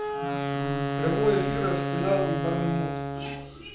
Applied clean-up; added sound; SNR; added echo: none; Wind instrument, woodwind instrument; 0 dB; reverberation time 0.5 s.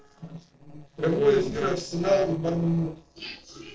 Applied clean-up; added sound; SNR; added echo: neural separator model SepFormer DNS4.